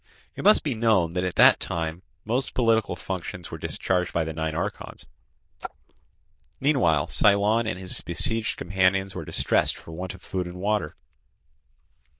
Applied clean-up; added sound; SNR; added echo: neural diffusion model UNIVERSE++.